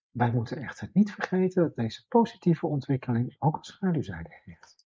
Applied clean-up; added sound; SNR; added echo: neural mask model Resemble Enhance denoiser.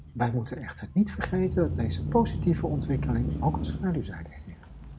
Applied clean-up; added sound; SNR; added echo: none; Engine starting / Accelerating, revving, vroom / Motor vehicle (road); 4 dB; none.